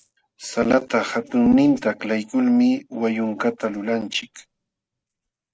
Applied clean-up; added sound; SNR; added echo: neural mask model RNNoise.